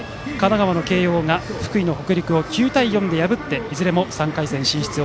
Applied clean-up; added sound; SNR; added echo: none; none; none; none.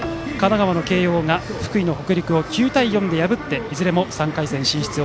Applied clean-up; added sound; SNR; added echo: none; Bowed string instrument; 15 dB; none.